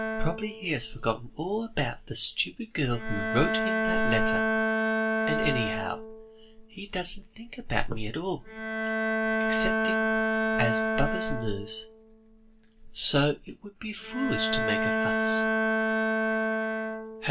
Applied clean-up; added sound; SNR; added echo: none; Bowed string instrument; -2 dB; reverberation time 0.2 s.